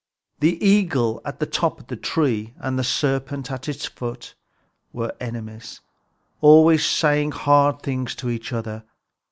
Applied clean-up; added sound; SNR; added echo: none; none; none; none.